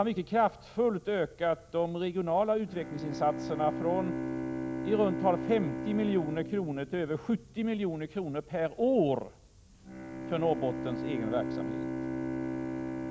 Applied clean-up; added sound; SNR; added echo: none; Bowed string instrument; 6 dB; none.